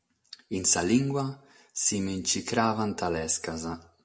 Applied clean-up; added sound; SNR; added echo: none; none; none; none.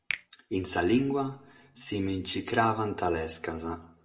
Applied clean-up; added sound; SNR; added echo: none; Finger snapping; 15 dB; reverberation time 0.5 s.